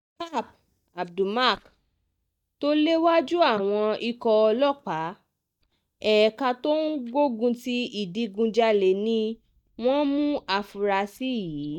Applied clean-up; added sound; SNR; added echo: neural mask model DeepFilterNet 3.